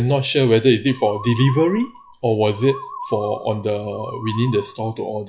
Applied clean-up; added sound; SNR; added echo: classical method log-MMSE.